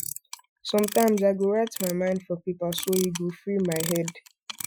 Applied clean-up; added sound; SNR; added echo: classical method Wiener filter.